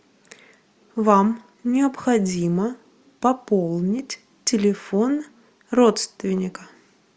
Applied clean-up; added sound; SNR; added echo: none; none; none; none.